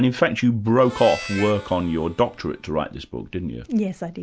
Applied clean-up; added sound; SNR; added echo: none; Harmonica; 16 dB; none.